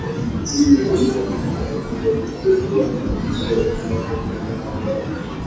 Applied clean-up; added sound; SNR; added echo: classical method WPE with log-MMSE.